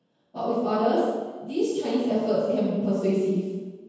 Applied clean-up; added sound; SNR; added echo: none; none; none; reverberation time 1.2 s.